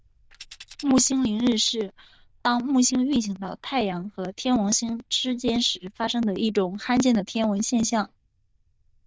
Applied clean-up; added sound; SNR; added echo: neural diffusion model UNIVERSE++.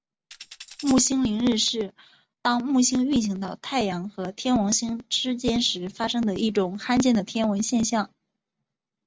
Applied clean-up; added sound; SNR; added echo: none; Tambourine; 19 dB; none.